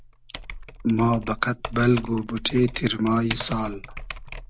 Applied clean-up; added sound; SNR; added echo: none; Typing; 11 dB; none.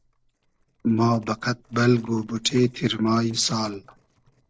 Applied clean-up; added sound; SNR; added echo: neural separator model SepFormer DNS4.